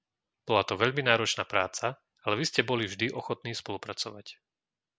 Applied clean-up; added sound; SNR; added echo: none; none; none; none.